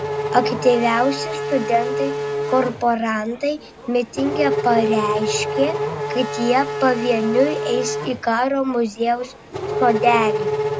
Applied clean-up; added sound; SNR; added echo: none; Race car, auto racing / Accelerating, revving, vroom; 3 dB; none.